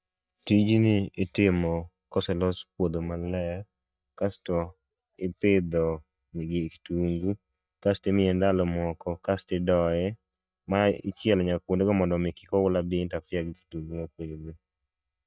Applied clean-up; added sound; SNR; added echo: neural mask model DeepFilterNet 3.